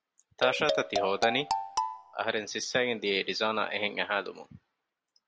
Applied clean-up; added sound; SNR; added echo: none; Marimba, xylophone; 1 dB; none.